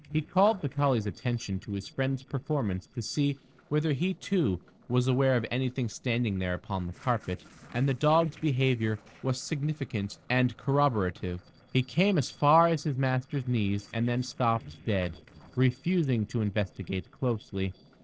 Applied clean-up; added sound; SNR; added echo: neural separator model SepFormer DNS4.